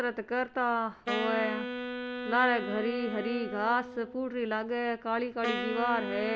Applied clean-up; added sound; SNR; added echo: none; Wind instrument, woodwind instrument; 7 dB; none.